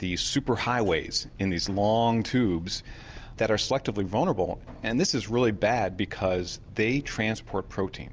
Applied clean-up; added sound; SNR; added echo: none; none; none; none.